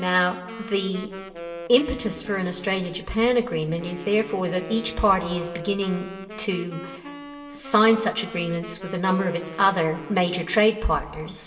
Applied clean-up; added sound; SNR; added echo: none; Wind instrument, woodwind instrument; 15 dB; reverberation time 1.2 s.